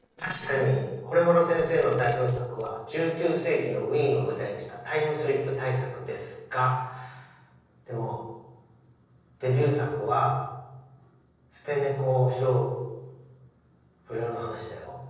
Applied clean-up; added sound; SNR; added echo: neural separator model SepFormer DNS4.